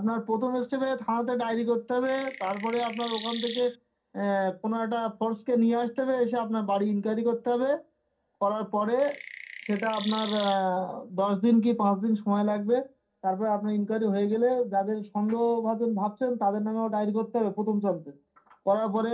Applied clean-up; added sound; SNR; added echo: none; Chirp, tweet; 12 dB; reverberation time 0.3 s.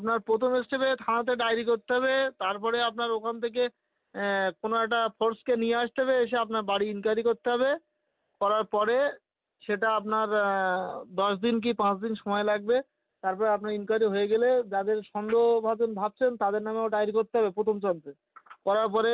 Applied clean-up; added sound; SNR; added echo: none; none; none; none.